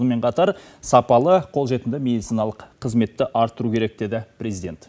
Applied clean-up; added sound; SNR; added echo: none; none; none; none.